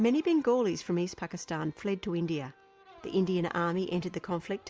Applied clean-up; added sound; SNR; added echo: none; none; none; none.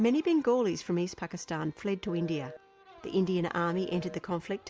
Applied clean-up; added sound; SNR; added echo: none; Telephone; 17 dB; none.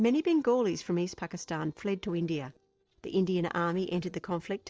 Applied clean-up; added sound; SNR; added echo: neural separator model SepFormer DNS4.